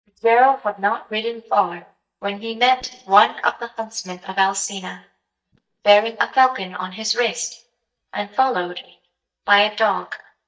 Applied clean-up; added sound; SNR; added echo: neural mask model DeepFilterNet 3.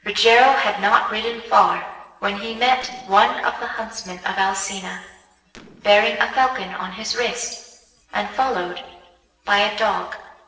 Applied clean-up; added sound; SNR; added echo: neural separator model SepFormer DNS4.